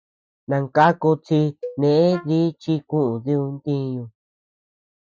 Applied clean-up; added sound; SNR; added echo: classical method Wiener filter.